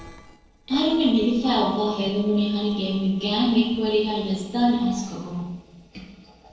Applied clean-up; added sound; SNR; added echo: neural separator model SepFormer DNS4.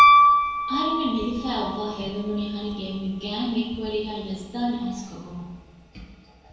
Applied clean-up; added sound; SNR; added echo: none; Piano; -5 dB; reverberation time 1.2 s.